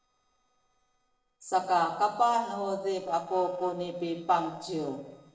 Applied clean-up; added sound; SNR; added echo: neural separator model SepFormer DNS4.